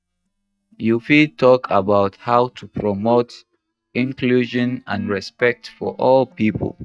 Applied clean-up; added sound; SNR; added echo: neural mask model DeepFilterNet 3.